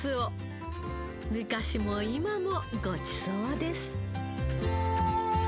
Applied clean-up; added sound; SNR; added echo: none; none; none; none.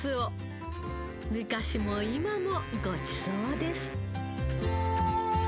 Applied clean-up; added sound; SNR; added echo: none; Wind instrument, woodwind instrument; 15 dB; none.